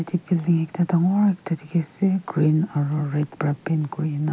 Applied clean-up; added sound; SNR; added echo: none; none; none; none.